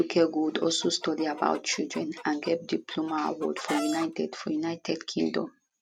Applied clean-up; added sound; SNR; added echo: none; Chicken, rooster; 13 dB; none.